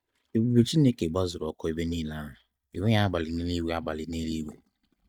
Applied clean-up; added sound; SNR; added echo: neural mask model DeepFilterNet 3.